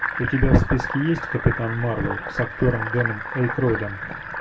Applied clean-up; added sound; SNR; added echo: none; Fill (with liquid); 7 dB; reverberation time 0.2 s.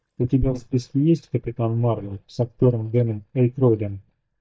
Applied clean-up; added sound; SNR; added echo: neural mask model DeepFilterNet 3.